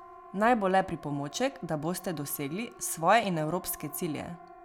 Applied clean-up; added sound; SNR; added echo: none; Siren; 19 dB; none.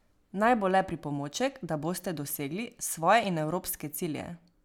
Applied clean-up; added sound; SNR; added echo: none; none; none; none.